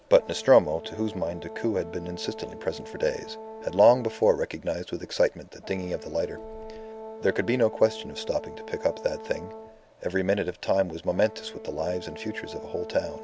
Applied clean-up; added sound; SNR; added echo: none; Brass instrument; 14 dB; none.